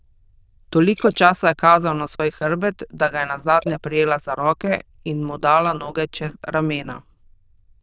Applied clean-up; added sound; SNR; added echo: neural diffusion model UNIVERSE++.